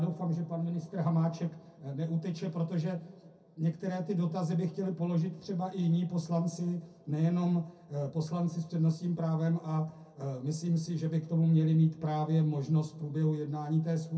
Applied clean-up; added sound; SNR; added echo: none; none; none; reverberation time 0.3 s.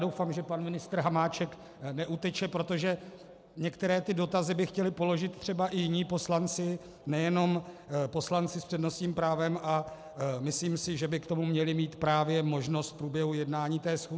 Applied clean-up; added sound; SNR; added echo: none; none; none; none.